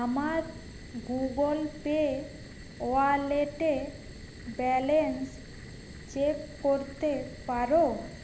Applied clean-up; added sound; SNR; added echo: none; Fire; 14 dB; none.